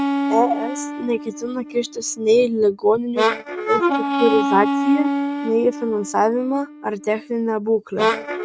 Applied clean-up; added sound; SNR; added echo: neural mask model RNNoise.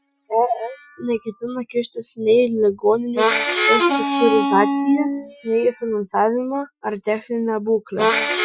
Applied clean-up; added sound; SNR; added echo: classical method Wiener filter.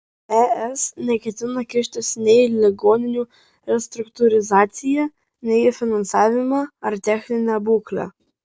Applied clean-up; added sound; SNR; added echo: none; none; none; none.